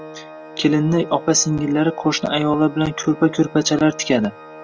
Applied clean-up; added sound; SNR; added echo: none; Organ; 17 dB; none.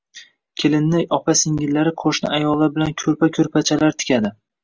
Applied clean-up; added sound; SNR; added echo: none; none; none; none.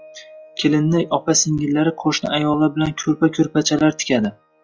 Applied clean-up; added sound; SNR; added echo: classical method log-MMSE.